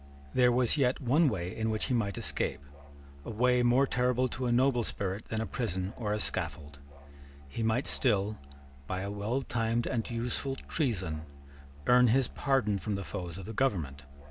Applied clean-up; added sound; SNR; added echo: none; Musical instrument; 19 dB; none.